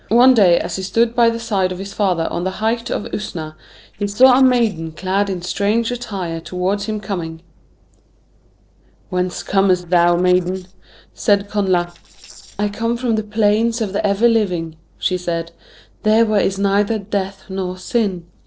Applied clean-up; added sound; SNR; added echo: neural separator model SepFormer DNS4.